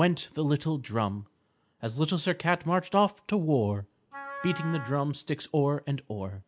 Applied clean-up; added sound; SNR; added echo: none; Wind instrument, woodwind instrument; 13 dB; none.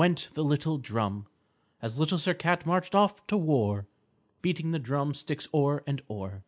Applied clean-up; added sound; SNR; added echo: none; none; none; none.